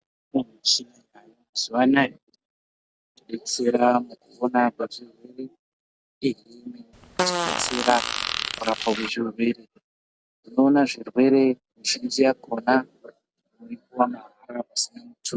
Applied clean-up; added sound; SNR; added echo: none; Fart; 3 dB; none.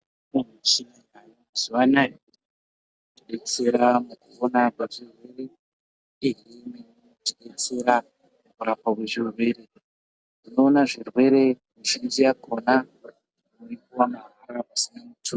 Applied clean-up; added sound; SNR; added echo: none; none; none; none.